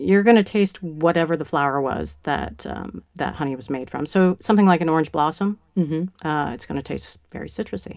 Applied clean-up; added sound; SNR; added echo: none; none; none; reverberation time 0.3 s.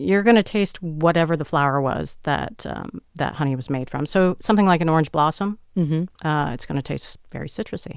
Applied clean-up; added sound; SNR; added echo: none; none; none; none.